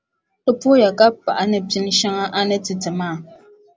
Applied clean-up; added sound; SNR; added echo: none; none; none; none.